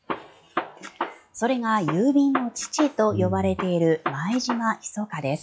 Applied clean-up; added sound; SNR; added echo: classical method log-MMSE.